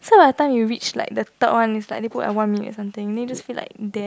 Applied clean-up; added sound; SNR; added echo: none; none; none; none.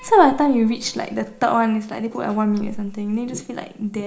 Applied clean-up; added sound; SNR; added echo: none; Piano; 17 dB; reverberation time 0.4 s.